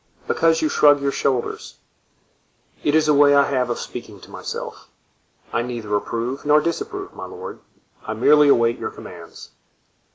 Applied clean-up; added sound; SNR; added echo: none; none; none; none.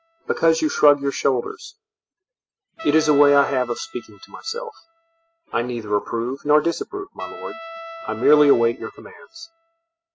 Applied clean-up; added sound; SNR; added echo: classical method spectral subtraction.